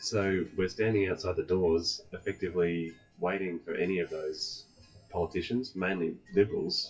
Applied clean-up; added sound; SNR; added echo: classical method WPE with log-MMSE.